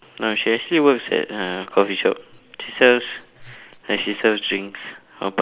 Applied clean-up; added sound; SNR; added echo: none; none; none; none.